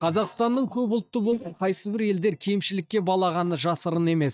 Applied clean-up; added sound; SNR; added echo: neural mask model DeepFilterNet 3.